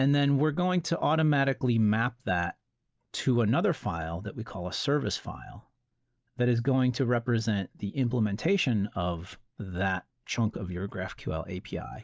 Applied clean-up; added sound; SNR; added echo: none; none; none; none.